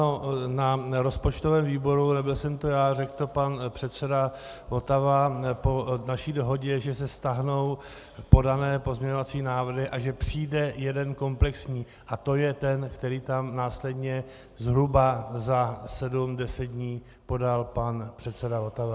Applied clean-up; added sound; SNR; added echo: none; none; none; none.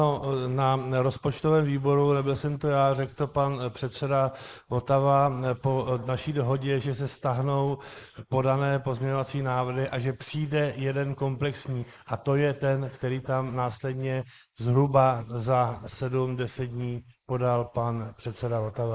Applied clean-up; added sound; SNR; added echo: neural mask model Resemble Enhance denoiser.